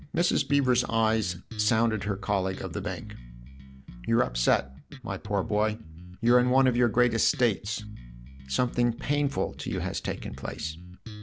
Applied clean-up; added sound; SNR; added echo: none; Bass guitar; 13 dB; none.